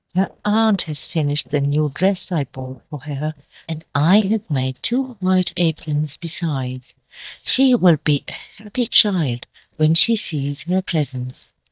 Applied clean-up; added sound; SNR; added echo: neural mask model DeepFilterNet 3.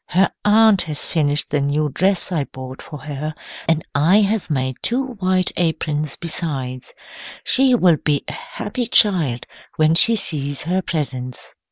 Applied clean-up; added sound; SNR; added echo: none; none; none; none.